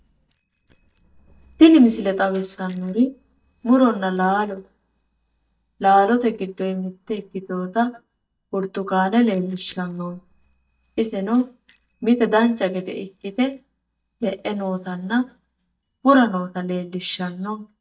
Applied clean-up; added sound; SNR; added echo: neural mask model DeepFilterNet 3.